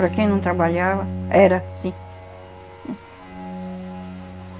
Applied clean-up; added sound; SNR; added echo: none; Bowed string instrument; 9 dB; none.